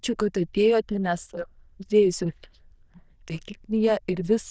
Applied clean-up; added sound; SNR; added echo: neural diffusion model UNIVERSE++.